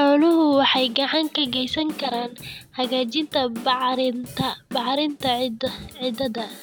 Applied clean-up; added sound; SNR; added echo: none; Drum / Drum kit; 19 dB; none.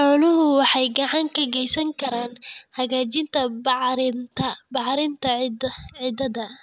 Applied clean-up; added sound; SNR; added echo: none; none; none; none.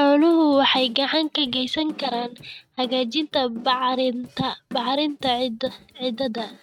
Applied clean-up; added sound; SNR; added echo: neural mask model RNNoise.